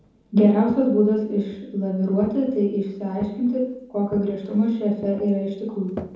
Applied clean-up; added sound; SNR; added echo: none; Walk, footsteps; 20 dB; reverberation time 0.9 s.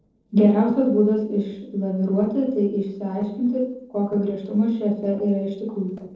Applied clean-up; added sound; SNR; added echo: neural separator model SepFormer DNS4.